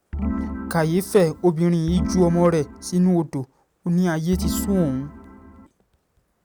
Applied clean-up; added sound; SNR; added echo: none; Organ; 7 dB; none.